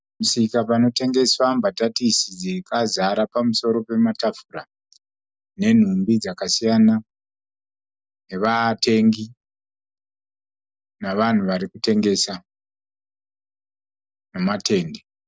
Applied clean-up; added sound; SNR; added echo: none; none; none; none.